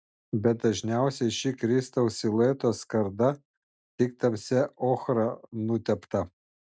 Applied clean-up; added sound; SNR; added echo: none; none; none; none.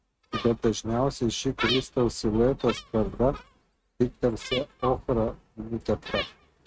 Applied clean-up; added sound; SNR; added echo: neural mask model RNNoise.